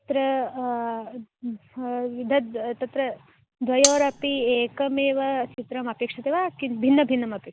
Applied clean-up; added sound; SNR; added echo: none; Cutlery, silverware; 1 dB; none.